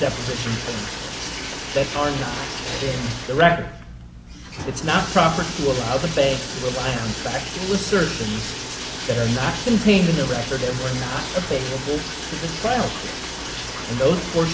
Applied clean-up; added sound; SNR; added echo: none; Bathtub (filling or washing); 8 dB; none.